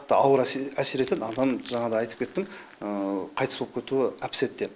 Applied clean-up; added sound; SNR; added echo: neural mask model Resemble Enhance denoiser.